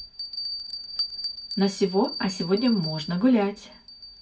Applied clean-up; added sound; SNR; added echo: none; Bell; 9 dB; reverberation time 0.2 s.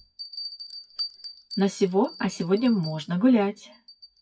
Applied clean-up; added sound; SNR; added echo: classical method WPE with log-MMSE.